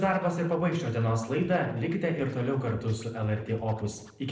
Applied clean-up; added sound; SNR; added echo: neural separator model SepFormer DNS4.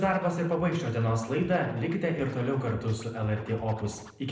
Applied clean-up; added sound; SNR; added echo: none; Scratching (performance technique); 19 dB; reverberation time 0.7 s.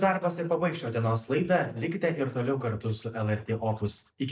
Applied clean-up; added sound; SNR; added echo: neural mask model DeepFilterNet 3.